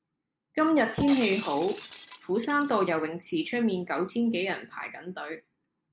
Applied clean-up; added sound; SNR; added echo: none; Shatter; 13 dB; none.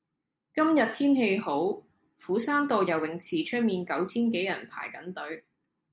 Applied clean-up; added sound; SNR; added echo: none; none; none; none.